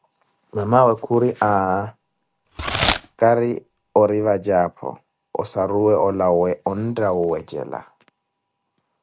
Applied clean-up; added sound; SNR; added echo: none; Packing tape, duct tape / Tearing; 7 dB; none.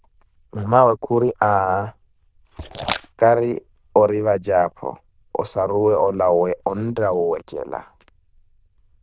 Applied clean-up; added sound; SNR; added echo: neural diffusion model UNIVERSE++.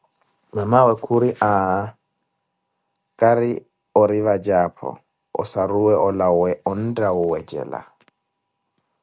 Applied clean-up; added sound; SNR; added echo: none; none; none; none.